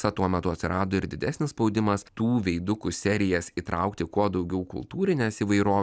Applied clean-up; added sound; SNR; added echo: none; none; none; none.